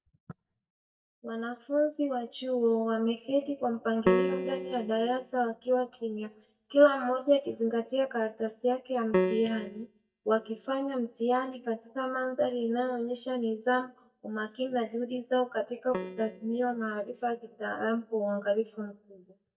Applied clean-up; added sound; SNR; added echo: neural mask model DeepFilterNet 3.